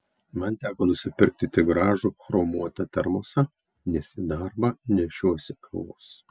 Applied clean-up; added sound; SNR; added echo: none; none; none; none.